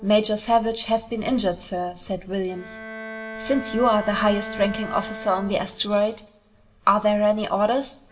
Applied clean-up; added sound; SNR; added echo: none; Bowed string instrument; 15 dB; reverberation time 0.7 s.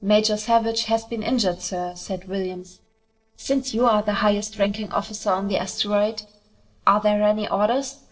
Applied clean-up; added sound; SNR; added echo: neural separator model SepFormer DNS4.